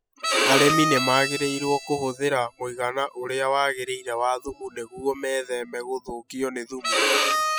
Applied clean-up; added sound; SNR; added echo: classical method spectral subtraction.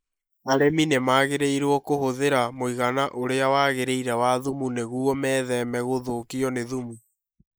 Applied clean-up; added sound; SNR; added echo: neural mask model Resemble Enhance denoiser.